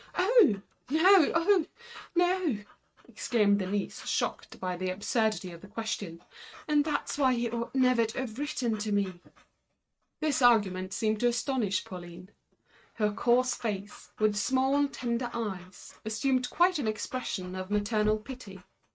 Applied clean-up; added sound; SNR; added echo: neural mask model RNNoise.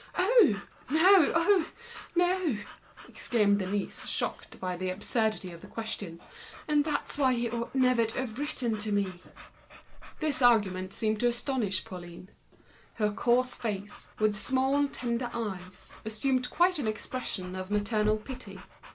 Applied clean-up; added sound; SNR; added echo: none; Dog / Breathing; 19 dB; none.